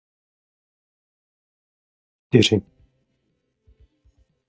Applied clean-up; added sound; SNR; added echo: neural mask model DeepFilterNet 3.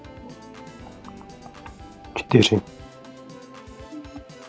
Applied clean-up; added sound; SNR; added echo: none; Organ; 15 dB; none.